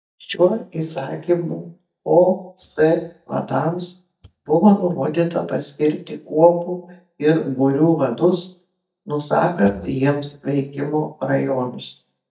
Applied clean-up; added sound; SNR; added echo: neural mask model DeepFilterNet 3.